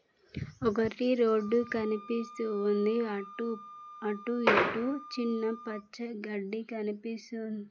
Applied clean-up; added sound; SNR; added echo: none; Wind instrument, woodwind instrument; 18 dB; none.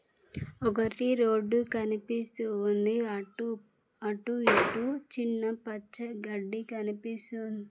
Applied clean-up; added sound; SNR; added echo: none; none; none; none.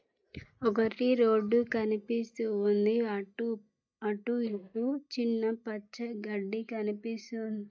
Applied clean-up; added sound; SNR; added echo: neural mask model DeepFilterNet 3.